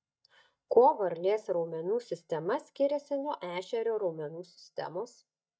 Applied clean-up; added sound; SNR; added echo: neural mask model DeepFilterNet 3.